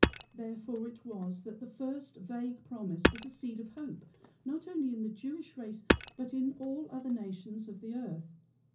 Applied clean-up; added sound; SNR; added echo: none; Hammer; -2 dB; reverberation time 0.5 s.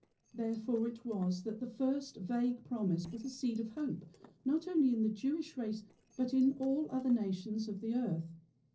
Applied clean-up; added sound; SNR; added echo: neural separator model SepFormer DNS4.